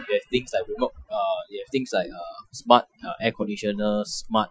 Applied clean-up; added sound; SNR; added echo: classical method Wiener filter.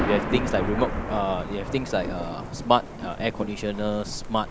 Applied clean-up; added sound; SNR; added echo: none; Thunder; 4 dB; none.